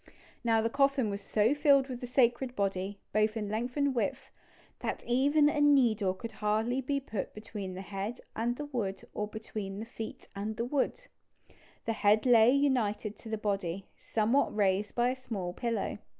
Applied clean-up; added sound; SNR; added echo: none; none; none; none.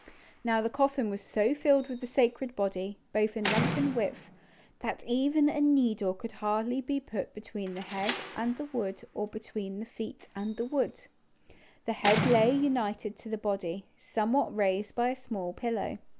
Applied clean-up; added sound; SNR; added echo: none; Slam; 11 dB; none.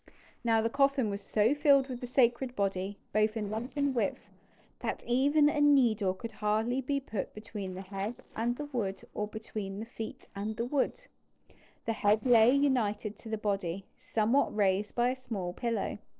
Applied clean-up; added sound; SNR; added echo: neural separator model SepFormer DNS4.